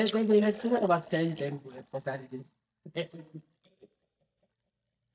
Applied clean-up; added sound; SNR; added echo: neural mask model DeepFilterNet 3.